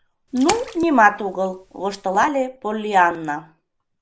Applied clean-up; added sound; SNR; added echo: none; Splash, splatter; 14 dB; none.